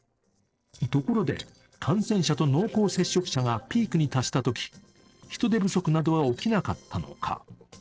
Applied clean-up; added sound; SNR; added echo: neural separator model SepFormer DNS4.